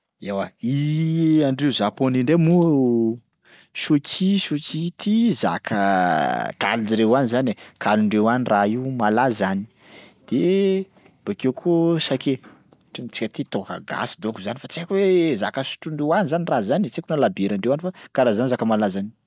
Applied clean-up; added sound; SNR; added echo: none; none; none; none.